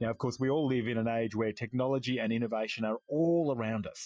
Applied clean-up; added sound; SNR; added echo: classical method Wiener filter.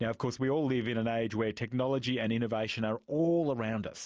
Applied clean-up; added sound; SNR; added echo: none; none; none; none.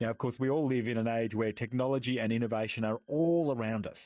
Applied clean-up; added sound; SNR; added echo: neural mask model DeepFilterNet 3.